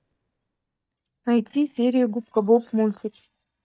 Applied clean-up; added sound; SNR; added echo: neural mask model DeepFilterNet 3.